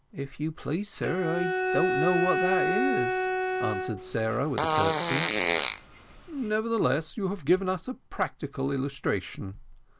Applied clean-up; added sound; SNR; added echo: none; Bowed string instrument + Fart; -2 dB; none.